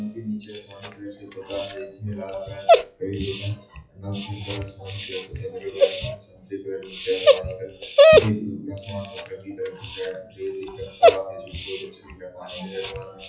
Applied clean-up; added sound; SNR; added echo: classical method WPE with log-MMSE.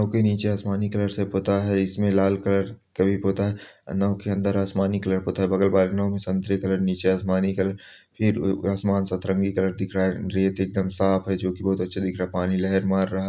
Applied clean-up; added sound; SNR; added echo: none; none; none; none.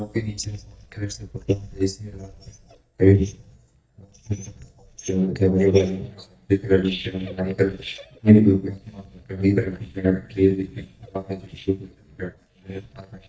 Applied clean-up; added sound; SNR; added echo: neural mask model DeepFilterNet 3.